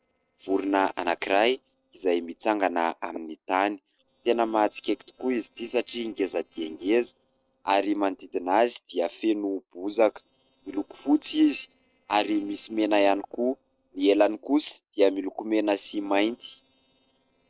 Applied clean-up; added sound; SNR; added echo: neural separator model SepFormer DNS4.